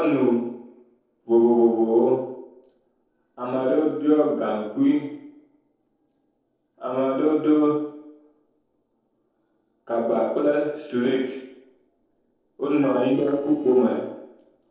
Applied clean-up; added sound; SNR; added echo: neural separator model SepFormer DNS4.